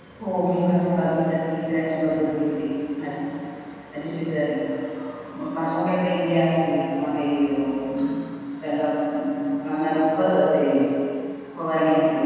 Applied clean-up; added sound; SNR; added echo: none; none; none; reverberation time 2.1 s.